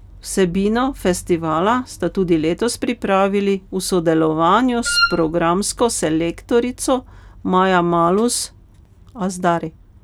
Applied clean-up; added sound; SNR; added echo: none; Wind instrument, woodwind instrument; 2 dB; none.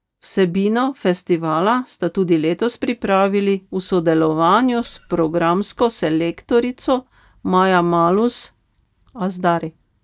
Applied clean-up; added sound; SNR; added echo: neural mask model DeepFilterNet 3.